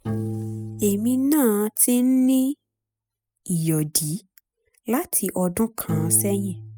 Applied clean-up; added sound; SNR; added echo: classical method spectral subtraction.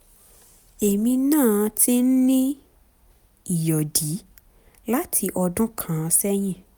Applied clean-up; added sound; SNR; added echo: none; none; none; none.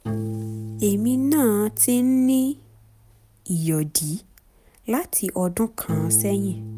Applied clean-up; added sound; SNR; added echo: none; Piano; 11 dB; none.